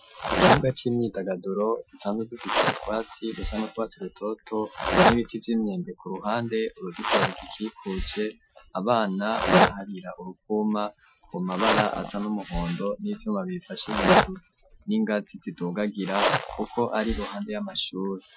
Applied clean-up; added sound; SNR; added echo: classical method Wiener filter.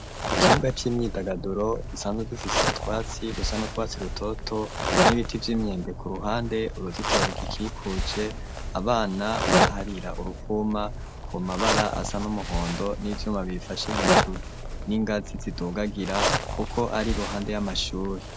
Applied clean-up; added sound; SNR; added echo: none; Zipper (clothing); -1 dB; none.